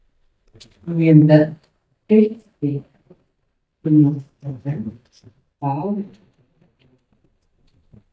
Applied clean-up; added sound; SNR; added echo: neural mask model DeepFilterNet 3.